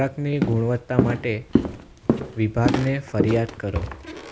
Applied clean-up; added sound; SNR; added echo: none; Walk, footsteps; 1 dB; none.